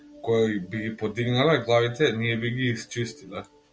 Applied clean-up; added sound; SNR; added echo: none; none; none; none.